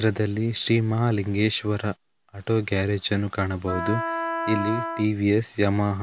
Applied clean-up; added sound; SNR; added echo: none; Wind instrument, woodwind instrument; 6 dB; none.